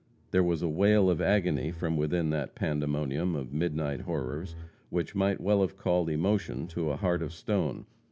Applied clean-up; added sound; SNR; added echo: none; Bowed string instrument; 15 dB; none.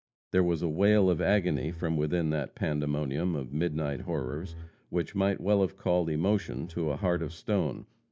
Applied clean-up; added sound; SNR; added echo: neural mask model DeepFilterNet 3.